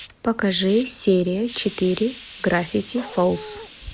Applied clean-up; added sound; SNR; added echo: none; Dog + Hiss; 17 dB; none.